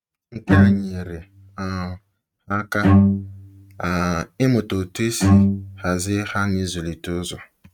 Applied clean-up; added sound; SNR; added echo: neural mask model RNNoise.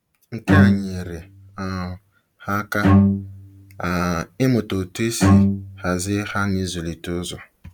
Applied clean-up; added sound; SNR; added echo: none; Bowed string instrument; -4 dB; none.